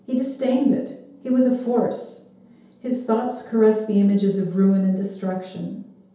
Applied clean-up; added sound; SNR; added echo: none; none; none; reverberation time 0.8 s.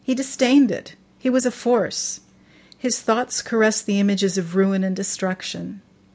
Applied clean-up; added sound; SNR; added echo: none; none; none; none.